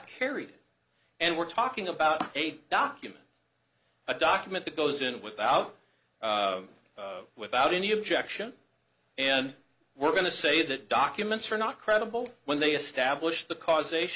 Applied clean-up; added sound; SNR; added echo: none; none; none; none.